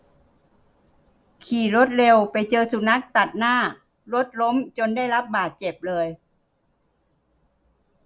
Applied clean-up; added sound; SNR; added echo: none; none; none; none.